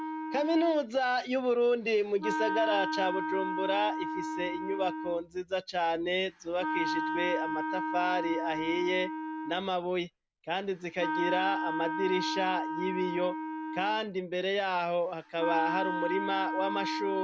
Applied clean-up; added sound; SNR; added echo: none; Wind instrument, woodwind instrument; 4 dB; none.